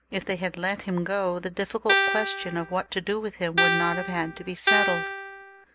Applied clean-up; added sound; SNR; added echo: none; Guitar; -4 dB; none.